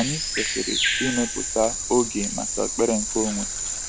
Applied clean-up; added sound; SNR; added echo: none; Bird vocalization, bird call, bird song; 1 dB; none.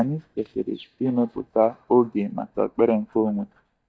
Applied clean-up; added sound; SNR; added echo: neural mask model DeepFilterNet 3.